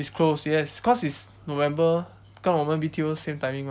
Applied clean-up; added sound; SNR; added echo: none; none; none; none.